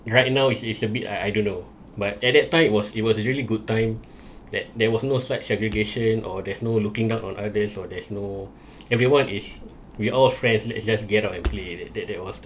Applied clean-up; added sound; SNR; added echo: none; none; none; none.